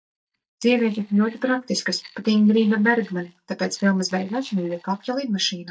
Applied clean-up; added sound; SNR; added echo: neural mask model DeepFilterNet 3.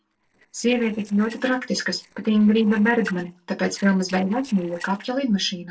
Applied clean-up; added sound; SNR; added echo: neural separator model SepFormer DNS4.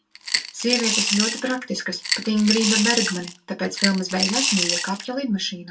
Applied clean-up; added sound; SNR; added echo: none; Coin (dropping) / Glass; 1 dB; reverberation time 0.2 s.